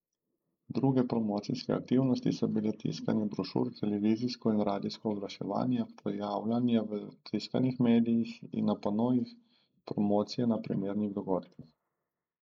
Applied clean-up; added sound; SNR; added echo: neural mask model Resemble Enhance denoiser.